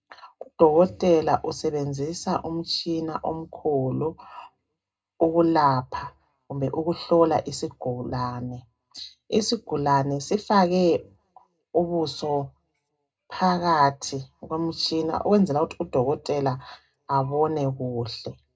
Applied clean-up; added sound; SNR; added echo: none; none; none; reverberation time 0.2 s.